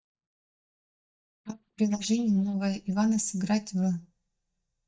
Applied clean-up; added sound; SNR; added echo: neural mask model DeepFilterNet 3.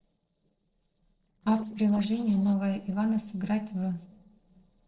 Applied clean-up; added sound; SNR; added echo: neural separator model SepFormer DNS4.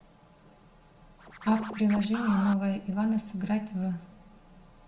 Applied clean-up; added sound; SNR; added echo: none; Scratching (performance technique); 10 dB; reverberation time 0.7 s.